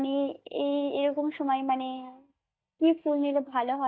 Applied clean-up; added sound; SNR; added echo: neural mask model DeepFilterNet 3.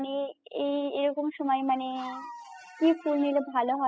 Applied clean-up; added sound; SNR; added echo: classical method spectral subtraction.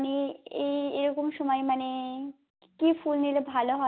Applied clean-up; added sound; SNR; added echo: none; none; none; none.